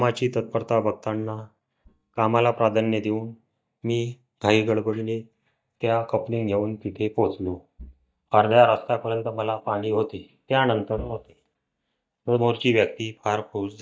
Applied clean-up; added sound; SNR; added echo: neural mask model DeepFilterNet 3.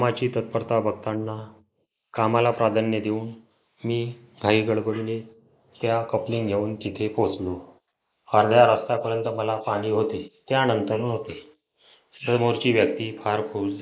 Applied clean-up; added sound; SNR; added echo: neural mask model Resemble Enhance denoiser.